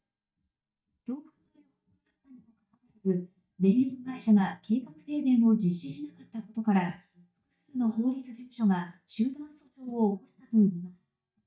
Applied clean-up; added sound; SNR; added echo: neural mask model DeepFilterNet 3.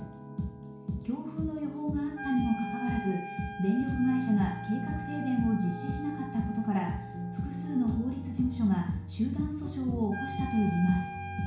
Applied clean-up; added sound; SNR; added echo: none; Wind instrument, woodwind instrument; 13 dB; reverberation time 0.6 s.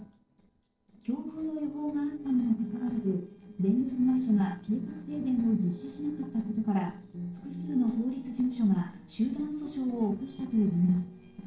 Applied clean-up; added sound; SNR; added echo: neural separator model SepFormer DNS4.